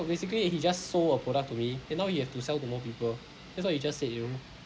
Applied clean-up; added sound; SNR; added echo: none; none; none; none.